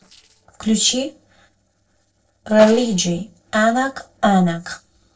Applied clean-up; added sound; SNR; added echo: neural separator model SepFormer DNS4.